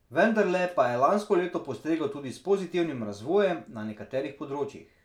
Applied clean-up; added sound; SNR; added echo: none; none; none; none.